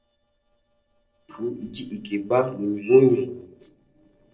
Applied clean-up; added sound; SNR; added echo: neural separator model SepFormer DNS4.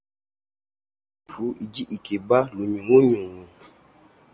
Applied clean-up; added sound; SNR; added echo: none; none; none; none.